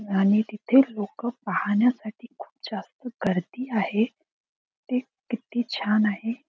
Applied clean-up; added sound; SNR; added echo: none; none; none; none.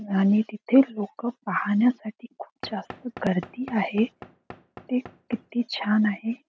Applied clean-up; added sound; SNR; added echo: none; Knock / Wood; 20 dB; none.